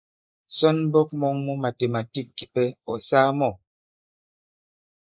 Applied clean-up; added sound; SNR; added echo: neural mask model Resemble Enhance denoiser.